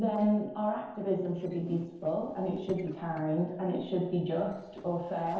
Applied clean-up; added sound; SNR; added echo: neural separator model SepFormer DNS4.